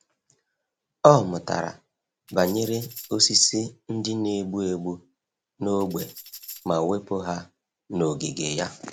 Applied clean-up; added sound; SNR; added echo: none; Tambourine; 18 dB; none.